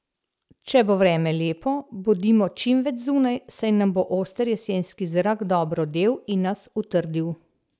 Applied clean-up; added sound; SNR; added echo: none; none; none; none.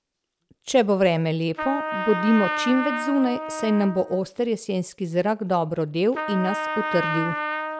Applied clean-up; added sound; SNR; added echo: none; Trumpet; 7 dB; none.